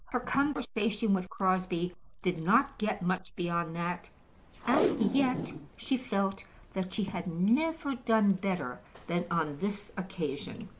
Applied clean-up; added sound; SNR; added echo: none; Packing tape, duct tape; 10 dB; none.